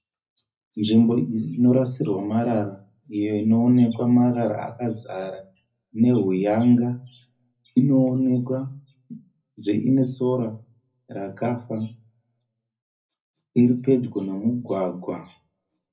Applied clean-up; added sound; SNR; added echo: none; none; none; reverberation time 0.4 s.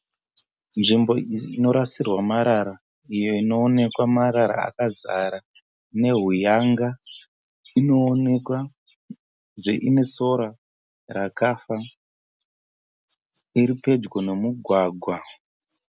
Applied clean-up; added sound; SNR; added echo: none; none; none; none.